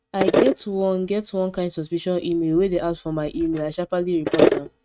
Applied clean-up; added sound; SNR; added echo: neural mask model RNNoise.